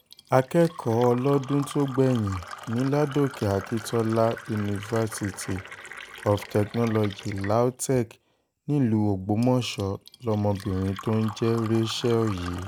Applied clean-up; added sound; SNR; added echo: none; Fill (with liquid); 17 dB; none.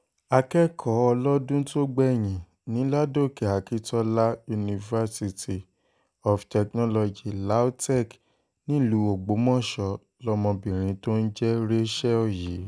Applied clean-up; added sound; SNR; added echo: none; none; none; none.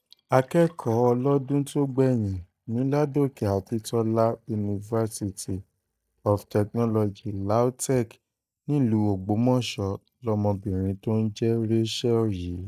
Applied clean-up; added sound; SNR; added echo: neural mask model DeepFilterNet 3.